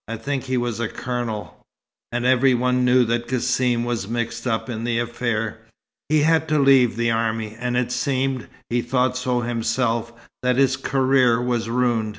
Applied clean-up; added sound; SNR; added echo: none; none; none; none.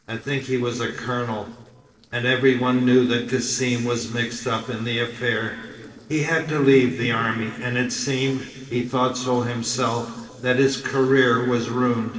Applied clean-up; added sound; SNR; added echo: neural separator model SepFormer DNS4.